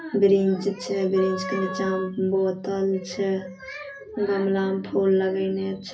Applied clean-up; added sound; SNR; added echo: none; Wind instrument, woodwind instrument; 12 dB; reverberation time 0.4 s.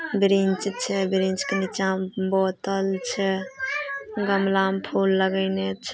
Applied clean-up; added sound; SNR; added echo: none; none; none; none.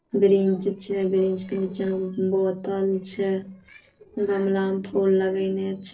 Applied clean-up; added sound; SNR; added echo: neural separator model SepFormer DNS4.